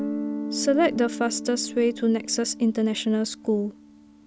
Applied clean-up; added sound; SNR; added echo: none; Guitar; 9 dB; none.